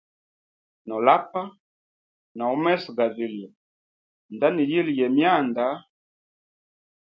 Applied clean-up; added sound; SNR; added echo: none; none; none; none.